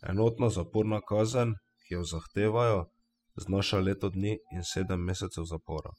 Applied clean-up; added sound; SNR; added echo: classical method spectral subtraction.